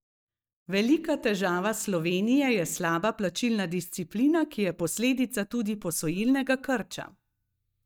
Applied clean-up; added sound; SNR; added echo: neural mask model DeepFilterNet 3.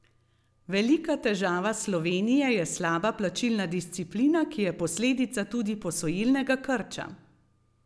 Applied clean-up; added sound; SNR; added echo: none; none; none; none.